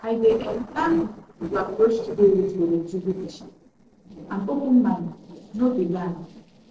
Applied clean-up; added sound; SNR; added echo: neural separator model SepFormer DNS4.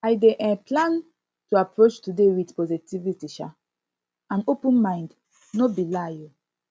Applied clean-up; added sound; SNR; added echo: none; none; none; none.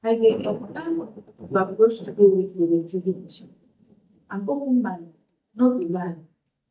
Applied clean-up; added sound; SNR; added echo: neural mask model DeepFilterNet 3.